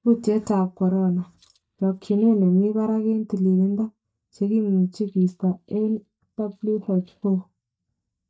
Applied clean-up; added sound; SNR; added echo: neural mask model DeepFilterNet 3.